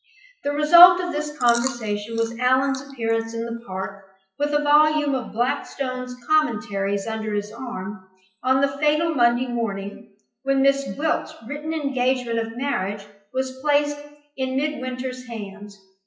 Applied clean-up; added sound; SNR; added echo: classical method WPE with log-MMSE.